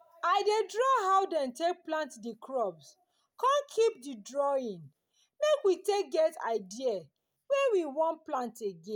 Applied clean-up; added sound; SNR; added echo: none; none; none; none.